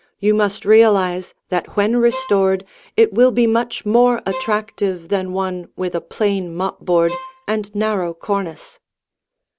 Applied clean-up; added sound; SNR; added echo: none; Bowed string instrument; 15 dB; none.